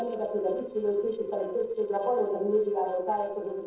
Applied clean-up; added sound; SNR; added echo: neural separator model SepFormer DNS4.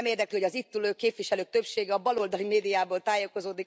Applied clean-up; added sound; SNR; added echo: none; none; none; none.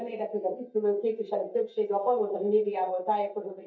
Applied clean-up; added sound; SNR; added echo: neural mask model DeepFilterNet 3.